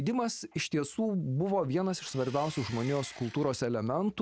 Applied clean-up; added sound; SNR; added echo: none; Engine; 19 dB; none.